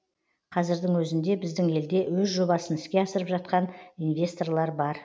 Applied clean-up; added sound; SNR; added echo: none; none; none; none.